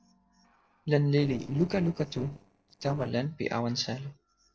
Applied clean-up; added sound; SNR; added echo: neural separator model SepFormer DNS4.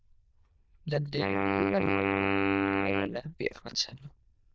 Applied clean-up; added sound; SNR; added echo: neural diffusion model UNIVERSE++.